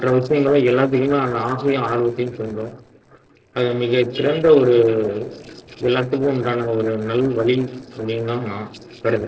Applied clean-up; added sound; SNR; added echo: neural separator model SepFormer DNS4.